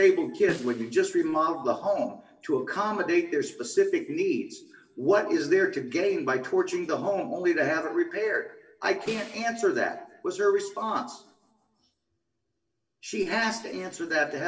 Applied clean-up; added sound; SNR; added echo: neural separator model SepFormer DNS4.